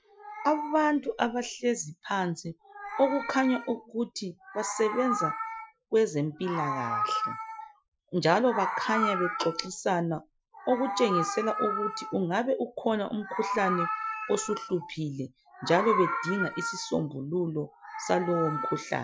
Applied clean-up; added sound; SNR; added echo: classical method Wiener filter.